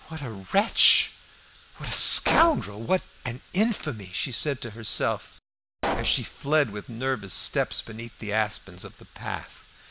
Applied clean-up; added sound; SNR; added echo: none; Explosion; 4 dB; none.